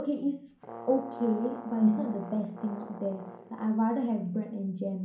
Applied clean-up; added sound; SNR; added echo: none; Brass instrument; 14 dB; reverberation time 0.6 s.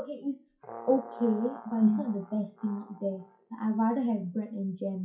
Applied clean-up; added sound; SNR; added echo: classical method WPE with log-MMSE.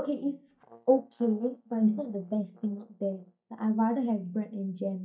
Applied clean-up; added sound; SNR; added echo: neural mask model DeepFilterNet 3.